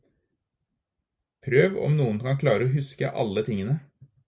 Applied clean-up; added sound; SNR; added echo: none; none; none; none.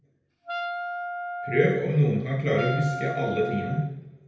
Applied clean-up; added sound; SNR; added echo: none; Wind instrument, woodwind instrument; 7 dB; reverberation time 0.9 s.